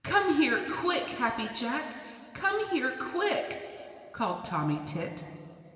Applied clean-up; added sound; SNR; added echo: none; none; none; reverberation time 2.6 s.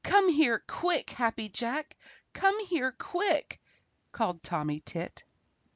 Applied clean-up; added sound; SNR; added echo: none; none; none; none.